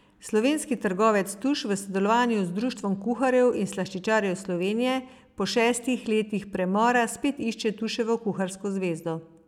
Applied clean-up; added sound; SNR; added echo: none; none; none; none.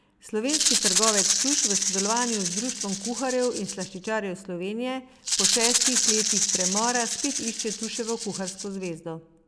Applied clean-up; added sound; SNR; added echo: none; Rattle (instrument); -3 dB; none.